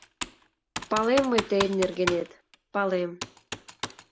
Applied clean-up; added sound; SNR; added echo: none; Computer keyboard; 8 dB; none.